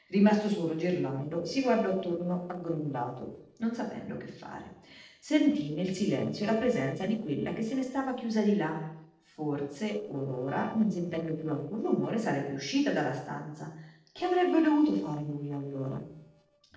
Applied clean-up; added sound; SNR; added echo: neural separator model SepFormer DNS4.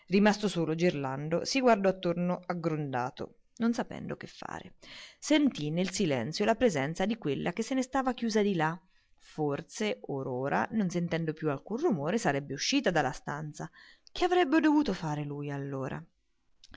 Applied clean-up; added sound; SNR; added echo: none; none; none; none.